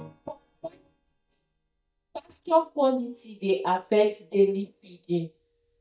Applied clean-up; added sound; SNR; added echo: neural mask model DeepFilterNet 3.